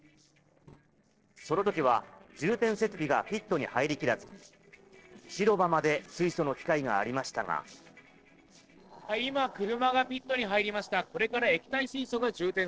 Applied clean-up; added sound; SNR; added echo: neural separator model SepFormer DNS4.